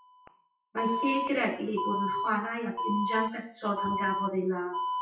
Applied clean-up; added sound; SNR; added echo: classical method WPE with log-MMSE.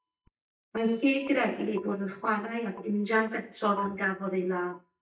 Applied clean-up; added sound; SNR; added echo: neural mask model DeepFilterNet 3.